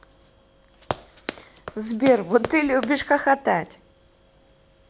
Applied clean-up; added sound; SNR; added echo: none; Run; 10 dB; none.